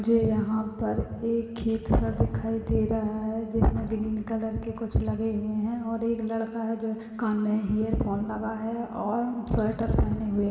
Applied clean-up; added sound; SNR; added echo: none; none; none; reverberation time 2.5 s.